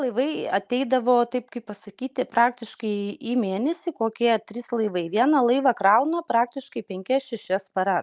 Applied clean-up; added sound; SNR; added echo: none; none; none; none.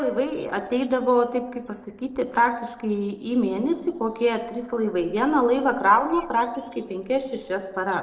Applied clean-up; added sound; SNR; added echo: neural separator model SepFormer DNS4.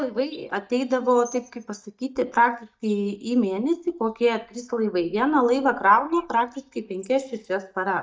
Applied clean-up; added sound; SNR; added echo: neural mask model DeepFilterNet 3.